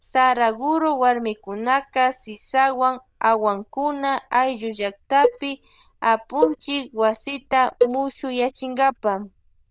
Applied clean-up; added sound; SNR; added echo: neural diffusion model UNIVERSE++.